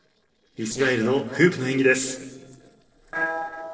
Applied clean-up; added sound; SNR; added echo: neural separator model SepFormer DNS4.